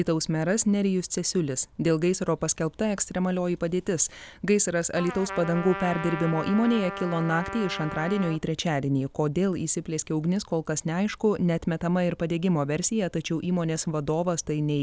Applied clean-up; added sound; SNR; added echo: none; Trumpet; 10 dB; none.